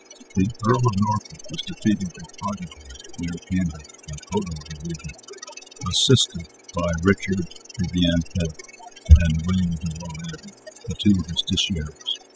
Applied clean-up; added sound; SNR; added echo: classical method spectral subtraction.